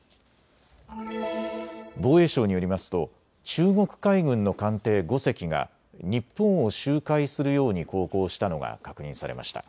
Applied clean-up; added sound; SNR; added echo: none; none; none; none.